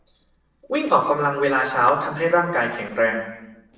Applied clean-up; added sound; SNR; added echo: neural separator model SepFormer DNS4.